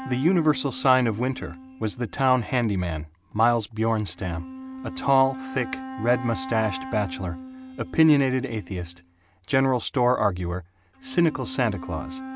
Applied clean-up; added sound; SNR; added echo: none; Wind instrument, woodwind instrument; 13 dB; none.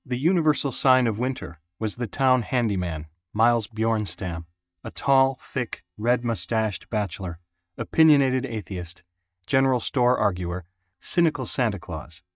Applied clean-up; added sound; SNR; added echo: neural mask model DeepFilterNet 3.